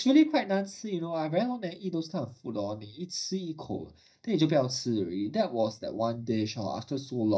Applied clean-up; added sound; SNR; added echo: neural mask model DeepFilterNet 3.